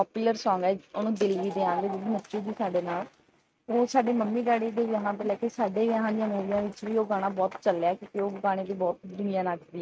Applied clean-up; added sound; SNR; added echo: neural mask model RNNoise.